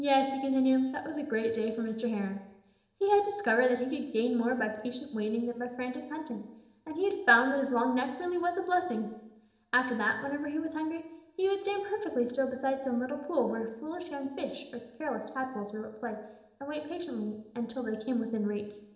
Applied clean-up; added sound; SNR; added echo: none; none; none; reverberation time 0.8 s.